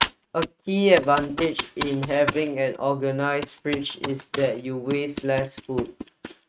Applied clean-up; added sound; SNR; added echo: neural mask model RNNoise.